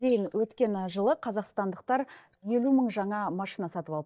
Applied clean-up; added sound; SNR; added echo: neural mask model DeepFilterNet 3.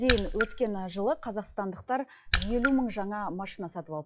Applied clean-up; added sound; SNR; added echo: classical method log-MMSE.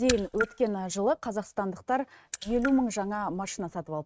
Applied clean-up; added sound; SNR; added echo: neural mask model RNNoise.